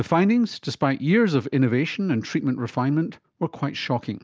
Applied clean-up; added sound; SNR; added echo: none; none; none; none.